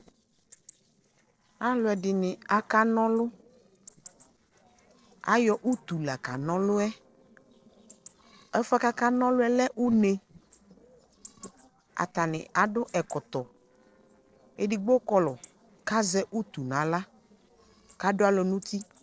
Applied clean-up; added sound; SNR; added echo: neural separator model SepFormer DNS4.